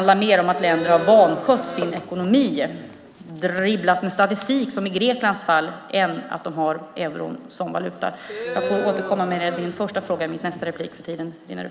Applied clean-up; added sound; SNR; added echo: none; Crowd; 10 dB; none.